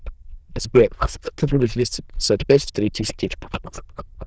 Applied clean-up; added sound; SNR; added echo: neural diffusion model UNIVERSE++.